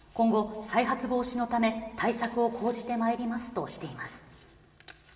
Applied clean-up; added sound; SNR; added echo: none; none; none; reverberation time 1.6 s.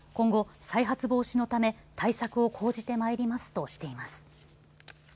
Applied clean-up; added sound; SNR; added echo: none; none; none; none.